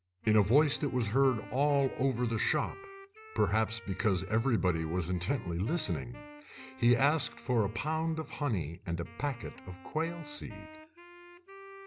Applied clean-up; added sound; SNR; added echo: none; Wind instrument, woodwind instrument; 19 dB; none.